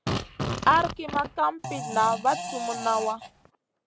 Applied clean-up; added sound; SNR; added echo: none; Fart + Fart; 6 dB; none.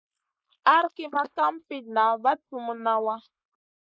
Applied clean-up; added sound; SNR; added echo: neural mask model Resemble Enhance denoiser.